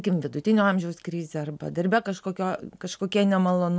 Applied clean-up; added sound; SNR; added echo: none; none; none; none.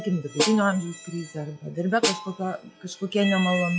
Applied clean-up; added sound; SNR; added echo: classical method log-MMSE.